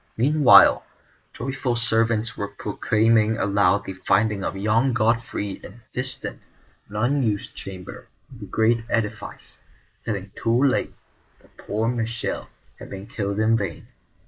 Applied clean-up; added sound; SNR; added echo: neural mask model Resemble Enhance denoiser.